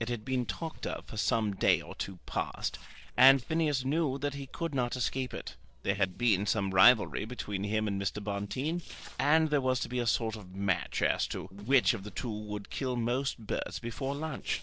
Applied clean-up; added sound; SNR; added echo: neural separator model SepFormer DNS4.